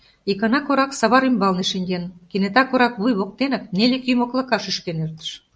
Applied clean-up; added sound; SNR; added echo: none; none; none; none.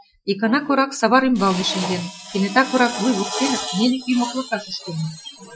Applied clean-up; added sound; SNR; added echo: classical method Wiener filter.